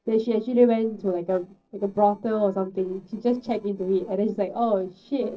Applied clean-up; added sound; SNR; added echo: neural separator model SepFormer DNS4.